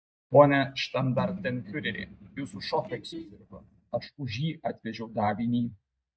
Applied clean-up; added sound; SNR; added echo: neural mask model DeepFilterNet 3.